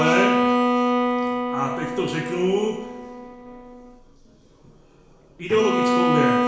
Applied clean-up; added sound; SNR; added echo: none; Bowed string instrument; -3 dB; reverberation time 0.6 s.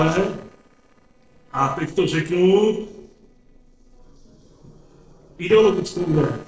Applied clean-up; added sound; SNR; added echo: neural separator model SepFormer DNS4.